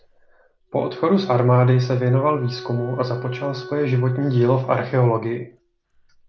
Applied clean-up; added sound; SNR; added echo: none; Wind instrument, woodwind instrument; 17 dB; none.